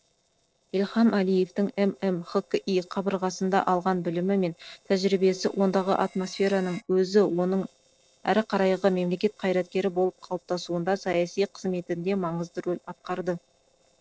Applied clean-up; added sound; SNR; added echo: neural separator model SepFormer DNS4.